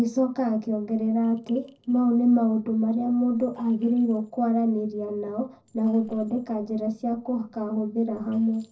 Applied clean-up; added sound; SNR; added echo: neural separator model SepFormer DNS4.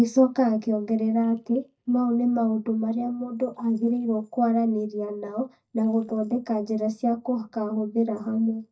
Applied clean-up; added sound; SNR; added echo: neural mask model DeepFilterNet 3.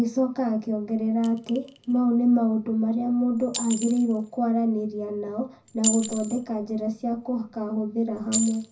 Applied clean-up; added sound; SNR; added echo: none; Chink, clink; 12 dB; reverberation time 0.4 s.